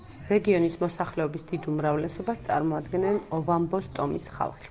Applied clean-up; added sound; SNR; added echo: none; none; none; none.